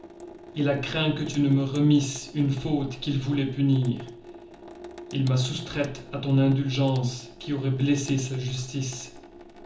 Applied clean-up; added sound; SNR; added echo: none; Sink (filling or washing) / Water tap, faucet; 18 dB; reverberation time 0.7 s.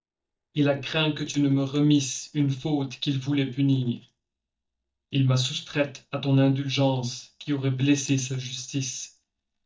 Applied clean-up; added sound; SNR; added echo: neural mask model DeepFilterNet 3.